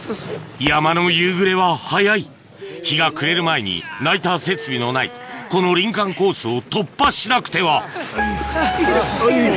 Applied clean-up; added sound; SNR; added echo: none; Shatter; 17 dB; none.